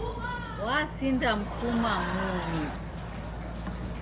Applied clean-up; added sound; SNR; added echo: none; Boat, Water vehicle + Applause / Crowd; 2 dB; none.